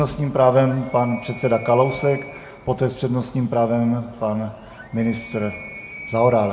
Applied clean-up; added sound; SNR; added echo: none; Animal; 18 dB; reverberation time 0.7 s.